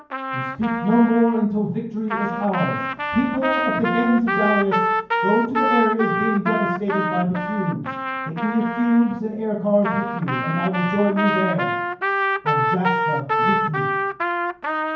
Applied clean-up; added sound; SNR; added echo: none; Trumpet; 1 dB; reverberation time 0.9 s.